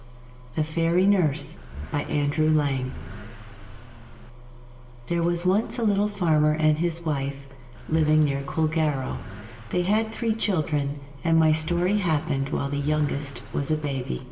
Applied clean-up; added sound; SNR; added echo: none; Accelerating, revving, vroom / Car; 16 dB; reverberation time 0.8 s.